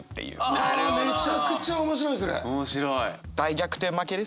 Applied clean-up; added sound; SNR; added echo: none; none; none; none.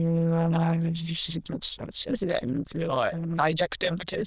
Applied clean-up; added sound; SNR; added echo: neural diffusion model UNIVERSE++.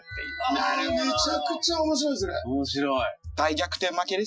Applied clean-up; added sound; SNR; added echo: classical method Wiener filter.